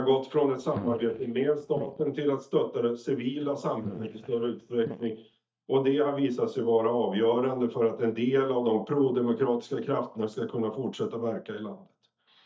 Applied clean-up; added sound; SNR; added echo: neural mask model DeepFilterNet 3.